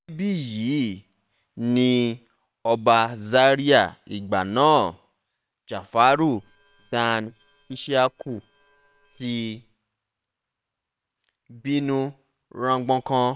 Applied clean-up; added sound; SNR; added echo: neural separator model SepFormer WHAM!.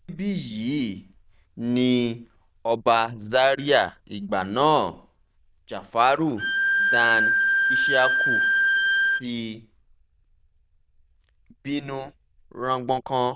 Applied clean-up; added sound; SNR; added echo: neural diffusion model UNIVERSE++.